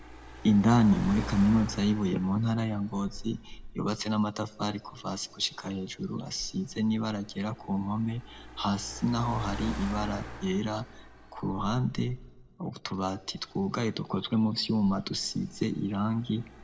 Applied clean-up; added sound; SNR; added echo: none; Car; 14 dB; reverberation time 0.6 s.